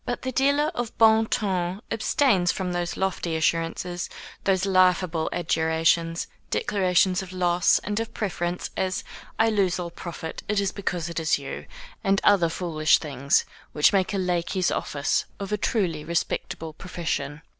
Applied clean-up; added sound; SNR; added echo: none; none; none; none.